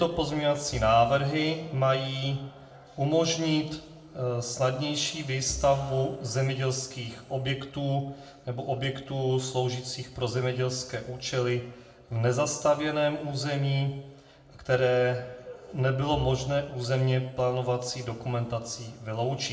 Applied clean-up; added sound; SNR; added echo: none; Bowed string instrument; 15 dB; reverberation time 0.7 s.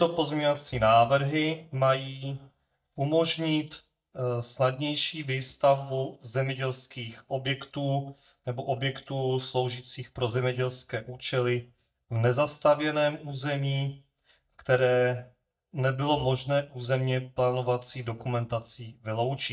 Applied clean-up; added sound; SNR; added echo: neural mask model DeepFilterNet 3.